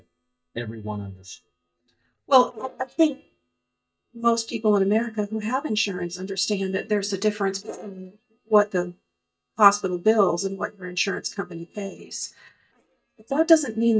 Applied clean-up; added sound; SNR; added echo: neural mask model DeepFilterNet 3.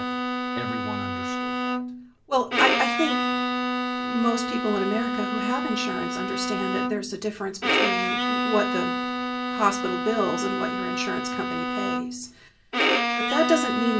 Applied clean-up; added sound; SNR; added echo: none; Bowed string instrument; -2 dB; reverberation time 0.2 s.